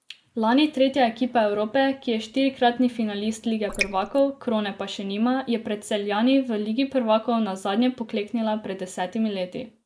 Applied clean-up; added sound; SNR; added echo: neural mask model Resemble Enhance denoiser.